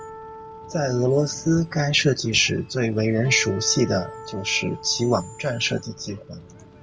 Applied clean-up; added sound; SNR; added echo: none; Acoustic guitar + Screech; 16 dB; none.